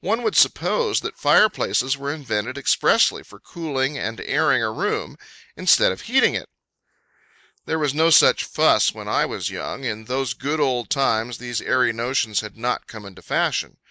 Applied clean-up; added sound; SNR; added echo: neural mask model Resemble Enhance denoiser.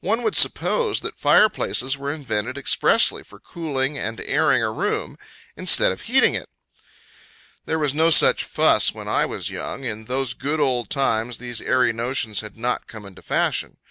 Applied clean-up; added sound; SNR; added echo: none; none; none; none.